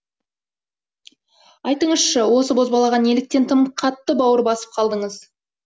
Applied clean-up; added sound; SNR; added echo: none; none; none; none.